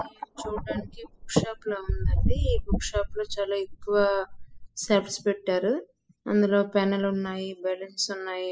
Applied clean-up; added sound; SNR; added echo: classical method spectral subtraction.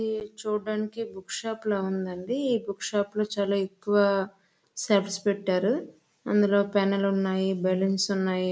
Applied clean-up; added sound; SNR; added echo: none; none; none; none.